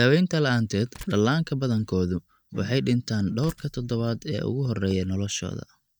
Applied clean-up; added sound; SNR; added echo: neural mask model DeepFilterNet 3.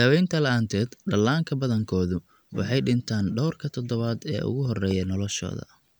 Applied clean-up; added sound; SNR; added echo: none; none; none; none.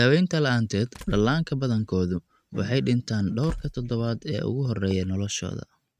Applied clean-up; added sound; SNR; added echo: neural mask model RNNoise.